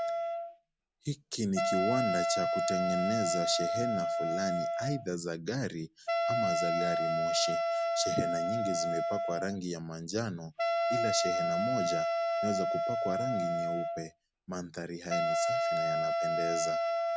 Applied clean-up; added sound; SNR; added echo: none; Wind instrument, woodwind instrument; -5 dB; none.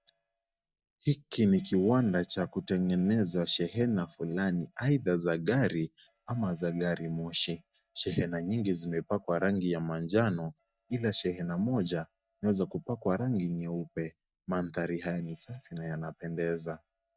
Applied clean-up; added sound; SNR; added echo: neural mask model DeepFilterNet 3.